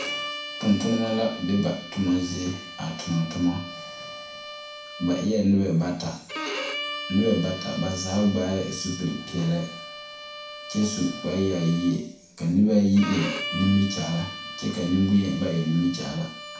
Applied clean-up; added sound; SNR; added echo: none; Bowed string instrument; 11 dB; reverberation time 0.6 s.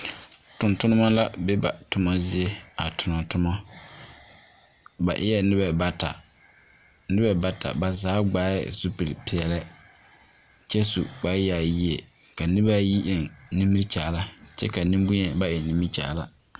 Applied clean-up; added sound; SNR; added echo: none; none; none; none.